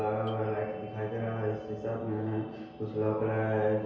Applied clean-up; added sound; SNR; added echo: none; Doorbell; 17 dB; reverberation time 1.2 s.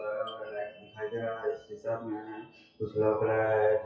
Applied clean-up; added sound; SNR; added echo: classical method WPE with log-MMSE.